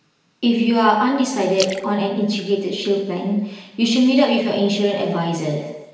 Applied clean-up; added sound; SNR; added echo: none; Splash, splatter; 16 dB; reverberation time 1.1 s.